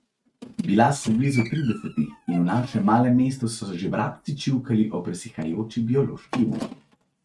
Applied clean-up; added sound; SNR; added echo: neural mask model RNNoise.